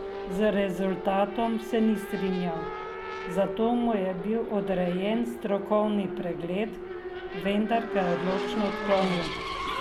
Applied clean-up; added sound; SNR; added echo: none; Race car, auto racing / Accelerating, revving, vroom; 6 dB; none.